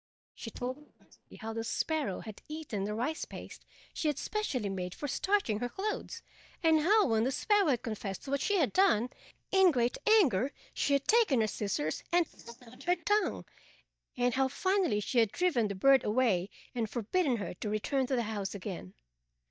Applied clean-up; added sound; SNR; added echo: neural mask model DeepFilterNet 3.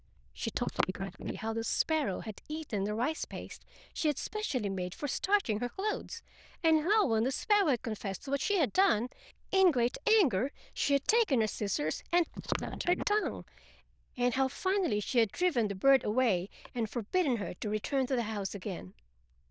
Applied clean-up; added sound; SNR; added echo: neural diffusion model UNIVERSE++.